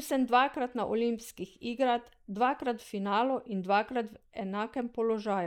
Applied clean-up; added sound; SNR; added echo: neural mask model Resemble Enhance denoiser.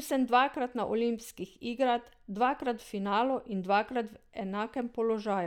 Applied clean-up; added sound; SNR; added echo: none; none; none; none.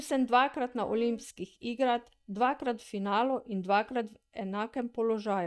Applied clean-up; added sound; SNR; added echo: neural mask model DeepFilterNet 3.